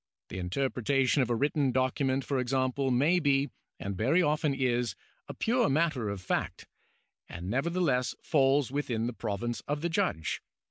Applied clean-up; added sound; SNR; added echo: none; none; none; none.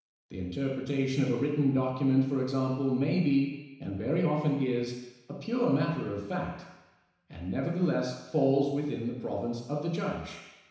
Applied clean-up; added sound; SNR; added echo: none; none; none; reverberation time 1.0 s.